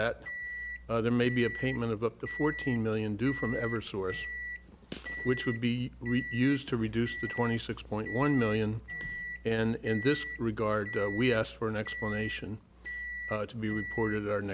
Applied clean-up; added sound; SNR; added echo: none; Microwave oven; 10 dB; none.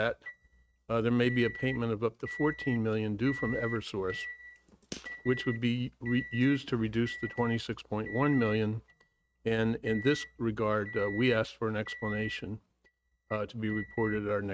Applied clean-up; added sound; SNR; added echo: neural mask model RNNoise.